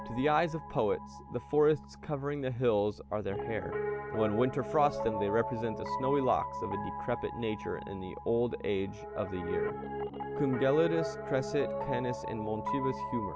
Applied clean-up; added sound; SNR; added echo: none; Piano; 6 dB; none.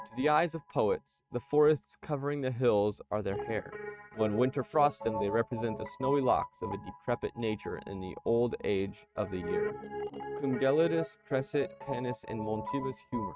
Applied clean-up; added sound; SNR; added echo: neural mask model RNNoise.